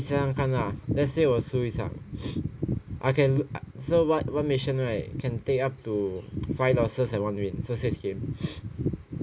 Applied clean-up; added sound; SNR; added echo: none; none; none; none.